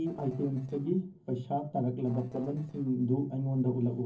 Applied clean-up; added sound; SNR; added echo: neural separator model SepFormer DNS4.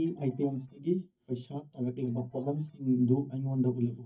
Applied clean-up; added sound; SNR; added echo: neural mask model DeepFilterNet 3.